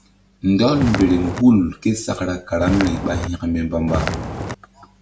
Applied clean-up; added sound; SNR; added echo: none; Walk, footsteps; 5 dB; none.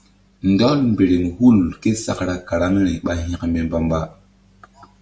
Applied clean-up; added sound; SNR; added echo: none; none; none; none.